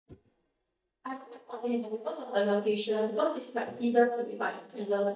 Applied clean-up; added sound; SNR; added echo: neural mask model DeepFilterNet 3.